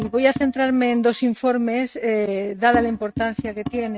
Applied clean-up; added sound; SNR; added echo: neural mask model RNNoise.